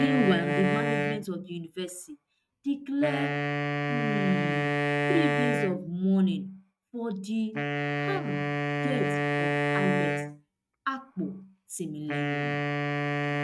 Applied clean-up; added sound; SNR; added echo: neural mask model RNNoise.